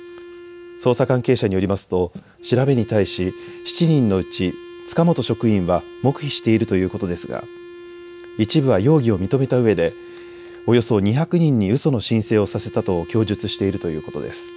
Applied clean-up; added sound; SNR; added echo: none; Wind instrument, woodwind instrument; 18 dB; none.